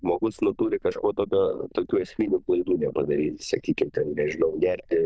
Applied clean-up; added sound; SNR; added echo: neural diffusion model UNIVERSE++.